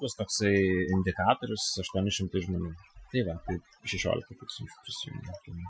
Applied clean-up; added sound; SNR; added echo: classical method Wiener filter.